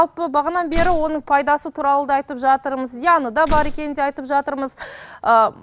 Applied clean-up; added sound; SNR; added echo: none; Slam; 7 dB; none.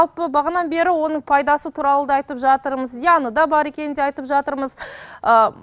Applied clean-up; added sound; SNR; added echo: none; none; none; none.